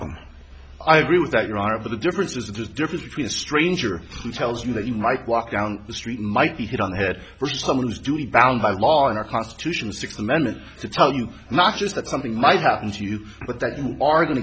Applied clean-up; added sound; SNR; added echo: none; none; none; none.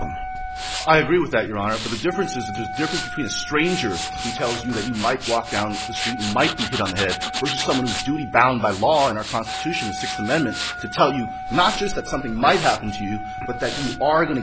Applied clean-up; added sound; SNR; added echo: none; Wind instrument, woodwind instrument + Tools; 7 dB; none.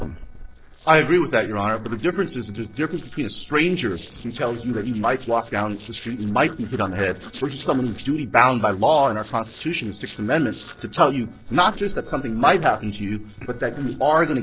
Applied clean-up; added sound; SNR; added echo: neural separator model SepFormer DNS4.